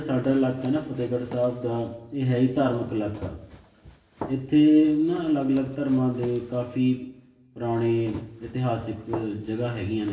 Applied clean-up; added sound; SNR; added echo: none; Run; 19 dB; reverberation time 0.9 s.